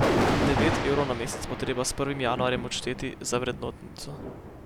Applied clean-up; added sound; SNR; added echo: none; Thunder; -1 dB; none.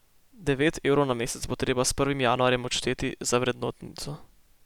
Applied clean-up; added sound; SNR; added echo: none; none; none; none.